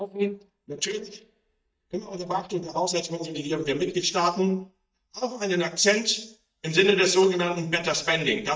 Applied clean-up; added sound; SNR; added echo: neural mask model DeepFilterNet 3.